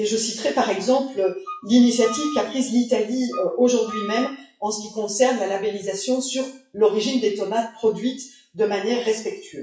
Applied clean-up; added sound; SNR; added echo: classical method WPE with log-MMSE.